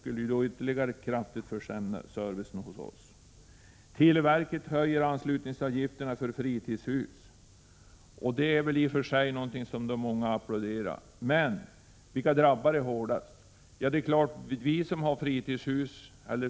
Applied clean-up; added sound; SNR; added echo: none; none; none; none.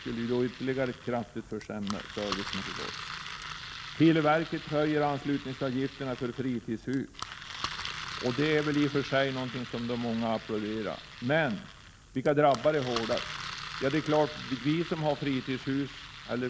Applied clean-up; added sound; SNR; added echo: none; Engine; 11 dB; none.